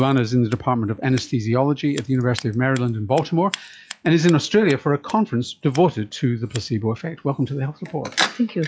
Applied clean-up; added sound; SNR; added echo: classical method log-MMSE.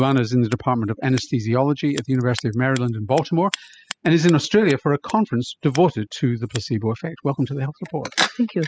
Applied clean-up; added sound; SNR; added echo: classical method spectral subtraction.